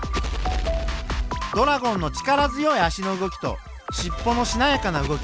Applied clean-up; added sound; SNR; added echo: none; none; none; none.